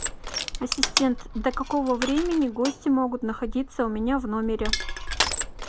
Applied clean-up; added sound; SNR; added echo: none; Crushing; 4 dB; none.